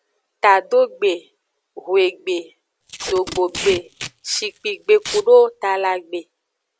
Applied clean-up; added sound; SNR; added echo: none; Packing tape, duct tape; 13 dB; none.